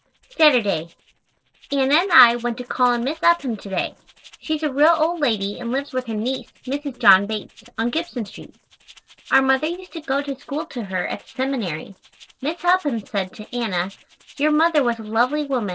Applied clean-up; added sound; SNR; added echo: neural separator model SepFormer DNS4.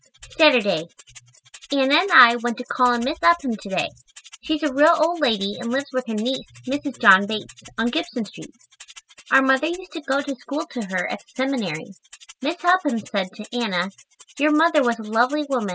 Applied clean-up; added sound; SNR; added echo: classical method spectral subtraction.